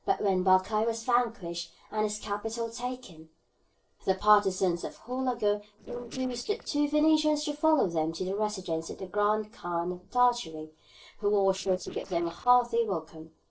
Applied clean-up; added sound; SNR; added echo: neural separator model SepFormer DNS4.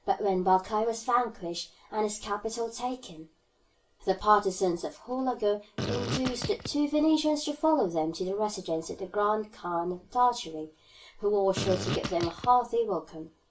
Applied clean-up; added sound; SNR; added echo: none; Fart; 5 dB; reverberation time 0.2 s.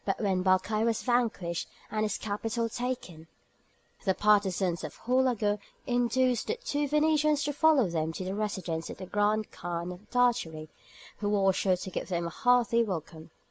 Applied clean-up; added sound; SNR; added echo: none; none; none; none.